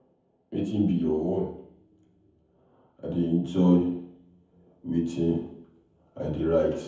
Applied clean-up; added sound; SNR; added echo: none; none; none; reverberation time 0.7 s.